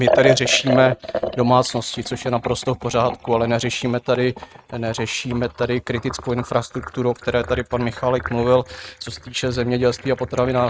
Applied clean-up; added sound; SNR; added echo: neural mask model RNNoise.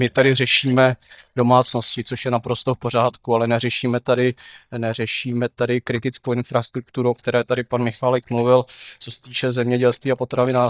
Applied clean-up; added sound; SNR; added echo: neural mask model DeepFilterNet 3.